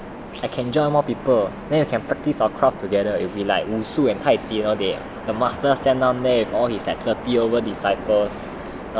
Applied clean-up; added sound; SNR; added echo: none; none; none; none.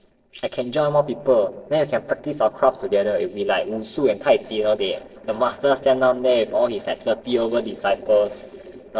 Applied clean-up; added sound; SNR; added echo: neural separator model SepFormer DNS4.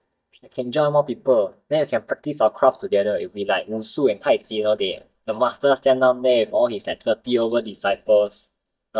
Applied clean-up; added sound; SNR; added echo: neural mask model DeepFilterNet 3.